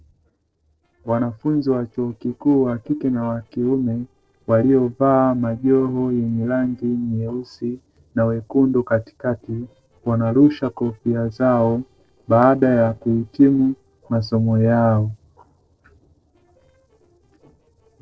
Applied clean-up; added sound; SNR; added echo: neural separator model SepFormer DNS4.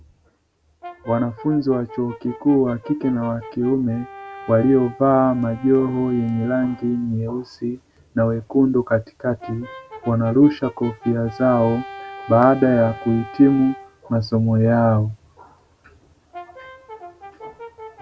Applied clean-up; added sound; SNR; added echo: none; Brass instrument; 19 dB; none.